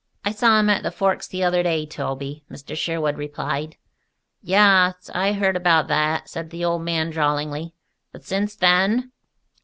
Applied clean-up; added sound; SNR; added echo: none; none; none; none.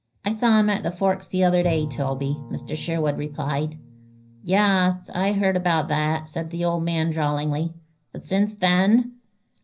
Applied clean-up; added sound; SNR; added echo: none; Bowed string instrument; 20 dB; reverberation time 0.5 s.